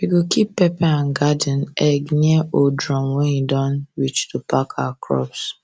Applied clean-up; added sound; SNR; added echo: none; none; none; none.